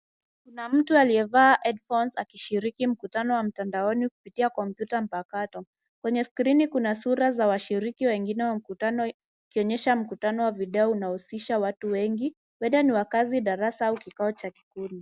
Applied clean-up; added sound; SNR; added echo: none; none; none; none.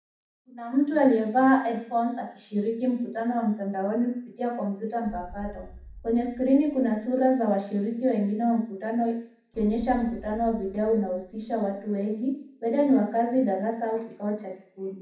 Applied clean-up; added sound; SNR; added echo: none; Boom; 19 dB; reverberation time 0.6 s.